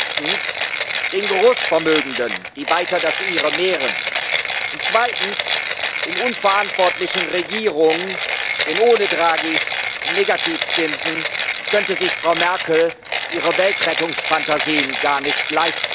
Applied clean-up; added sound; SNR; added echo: none; Mechanisms; 2 dB; none.